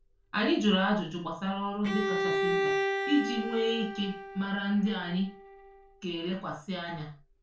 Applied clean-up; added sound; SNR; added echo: none; Bowed string instrument; 4 dB; reverberation time 0.3 s.